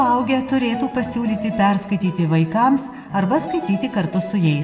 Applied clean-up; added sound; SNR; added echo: none; none; none; reverberation time 1.1 s.